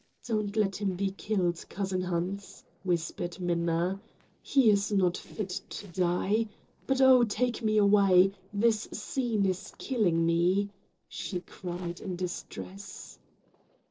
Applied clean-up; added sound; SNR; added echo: neural separator model SepFormer DNS4.